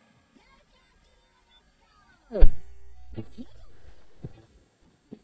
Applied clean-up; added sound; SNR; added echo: neural mask model DeepFilterNet 3.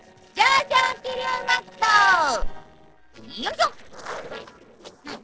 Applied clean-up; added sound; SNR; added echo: neural separator model SepFormer DNS4.